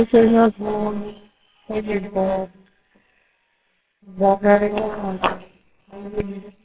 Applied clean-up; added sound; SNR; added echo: neural separator model SepFormer WHAMR!.